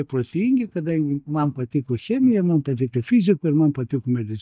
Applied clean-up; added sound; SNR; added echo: neural mask model DeepFilterNet 3.